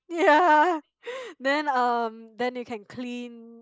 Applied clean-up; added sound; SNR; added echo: neural mask model Resemble Enhance denoiser.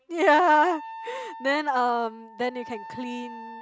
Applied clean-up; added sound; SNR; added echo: none; Wind instrument, woodwind instrument; 16 dB; none.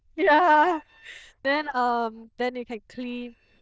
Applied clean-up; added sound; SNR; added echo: neural diffusion model UNIVERSE++.